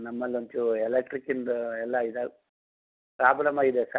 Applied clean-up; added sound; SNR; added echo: none; none; none; none.